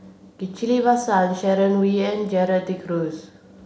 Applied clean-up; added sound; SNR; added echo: none; none; none; none.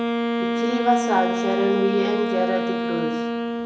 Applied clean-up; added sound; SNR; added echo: none; Wind instrument, woodwind instrument; -1 dB; reverberation time 1.4 s.